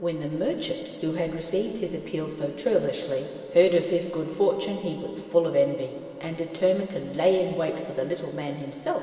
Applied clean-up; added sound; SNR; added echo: none; none; none; reverberation time 2.7 s.